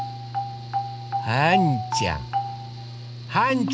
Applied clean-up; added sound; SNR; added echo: none; Mechanical fan / Engine; 12 dB; none.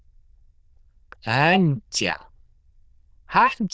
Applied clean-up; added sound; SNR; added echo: neural diffusion model UNIVERSE++.